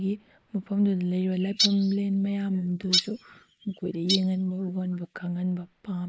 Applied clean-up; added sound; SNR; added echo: neural mask model Resemble Enhance denoiser.